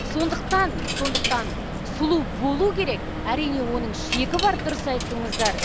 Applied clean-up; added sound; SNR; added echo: none; Coin (dropping); 2 dB; none.